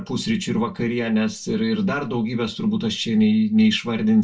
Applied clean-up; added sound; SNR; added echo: none; none; none; reverberation time 0.1 s.